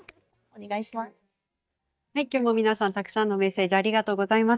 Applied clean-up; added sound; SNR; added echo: neural mask model DeepFilterNet 3.